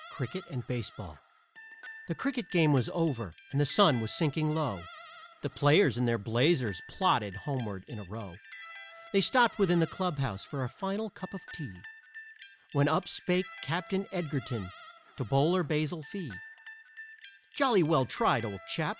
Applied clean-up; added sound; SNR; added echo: none; Guitar; 19 dB; none.